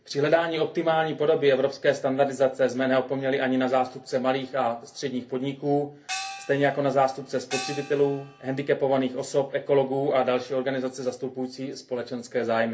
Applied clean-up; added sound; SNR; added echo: none; Gong; 12 dB; reverberation time 0.3 s.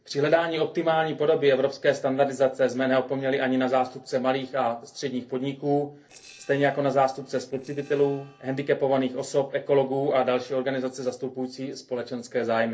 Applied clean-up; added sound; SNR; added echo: neural separator model SepFormer DNS4.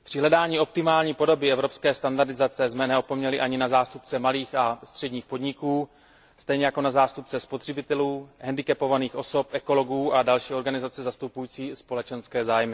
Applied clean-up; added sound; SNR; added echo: none; none; none; none.